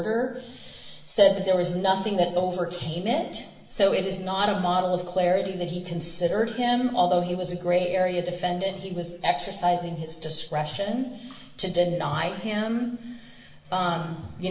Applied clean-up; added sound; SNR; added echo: none; none; none; reverberation time 1.0 s.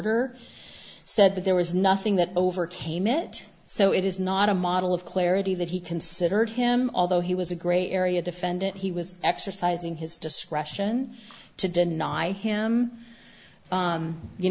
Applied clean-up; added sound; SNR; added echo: none; none; none; none.